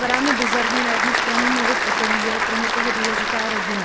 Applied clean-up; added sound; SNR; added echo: none; Applause / Crowd; -5 dB; none.